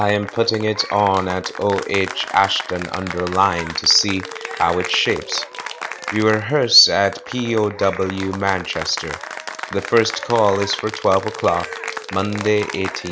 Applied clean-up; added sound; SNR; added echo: none; Applause / Cheering; 11 dB; none.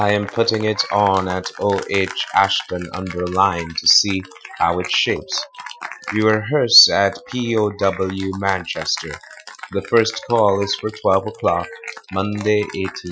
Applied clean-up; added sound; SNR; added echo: classical method Wiener filter.